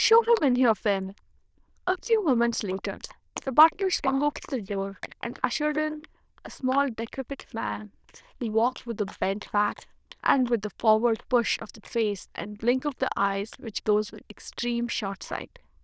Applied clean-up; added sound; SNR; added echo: neural diffusion model UNIVERSE++.